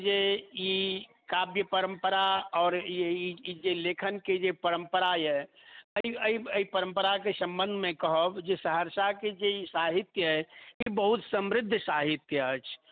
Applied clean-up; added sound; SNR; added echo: none; none; none; none.